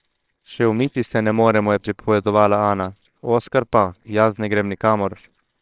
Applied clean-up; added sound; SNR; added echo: neural separator model SepFormer WHAMR!.